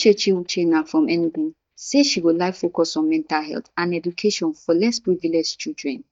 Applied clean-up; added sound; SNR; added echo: neural mask model DeepFilterNet 3.